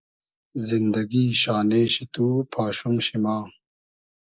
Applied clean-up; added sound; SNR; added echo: neural mask model Resemble Enhance denoiser.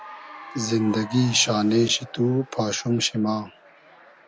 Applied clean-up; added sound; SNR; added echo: none; Applause / Cheering; 19 dB; none.